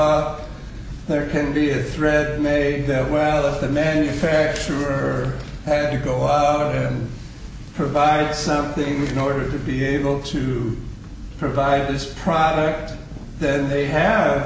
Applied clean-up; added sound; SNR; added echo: none; none; none; none.